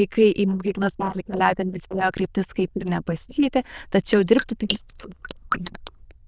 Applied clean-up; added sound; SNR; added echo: neural diffusion model UNIVERSE++.